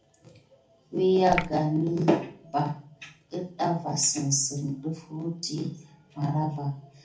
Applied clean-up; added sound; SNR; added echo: none; Drip / Water; 2 dB; reverberation time 0.4 s.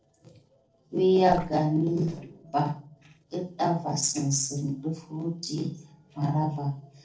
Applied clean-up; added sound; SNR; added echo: neural separator model SepFormer DNS4.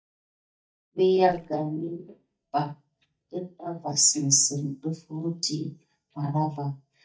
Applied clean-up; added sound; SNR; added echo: neural mask model DeepFilterNet 3.